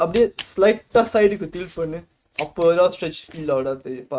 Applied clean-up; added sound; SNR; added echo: neural mask model RNNoise.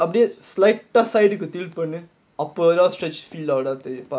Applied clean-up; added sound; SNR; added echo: none; none; none; none.